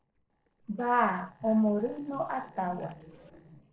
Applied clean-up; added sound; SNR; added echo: neural separator model SepFormer DNS4.